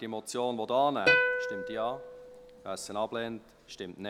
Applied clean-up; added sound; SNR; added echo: none; Plucked string instrument; -1 dB; none.